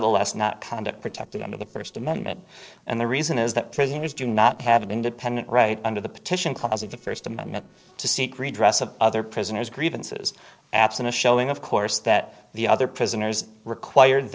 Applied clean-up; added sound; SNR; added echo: neural separator model SepFormer DNS4.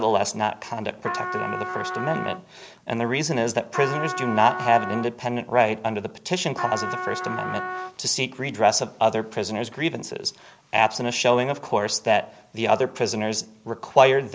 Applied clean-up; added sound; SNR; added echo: none; Trumpet; 7 dB; none.